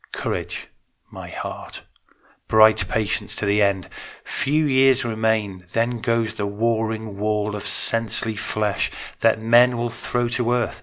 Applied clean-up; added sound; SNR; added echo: none; none; none; none.